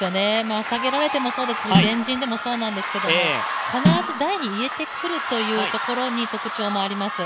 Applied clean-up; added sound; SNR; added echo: none; Snare drum; 1 dB; none.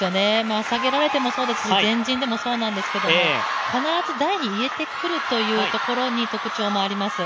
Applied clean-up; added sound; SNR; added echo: none; none; none; none.